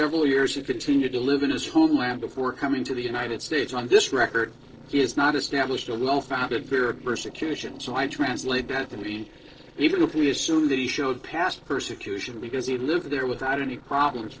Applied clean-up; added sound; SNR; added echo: neural separator model SepFormer DNS4.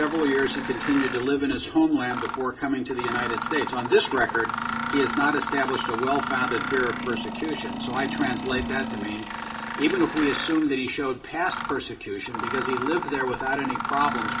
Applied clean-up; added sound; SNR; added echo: none; Mechanisms; 5 dB; reverberation time 1.9 s.